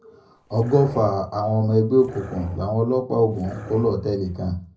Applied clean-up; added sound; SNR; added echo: none; Dog; 19 dB; reverberation time 0.4 s.